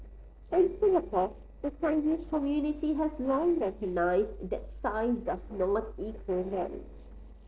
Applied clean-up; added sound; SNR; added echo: neural separator model SepFormer DNS4.